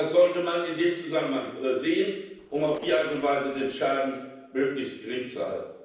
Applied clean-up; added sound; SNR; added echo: neural separator model SepFormer DNS4.